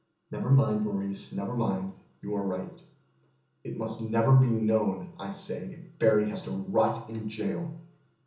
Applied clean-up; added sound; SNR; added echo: none; none; none; reverberation time 0.6 s.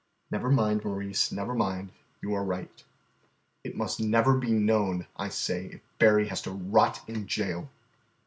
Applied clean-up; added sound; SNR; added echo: none; none; none; none.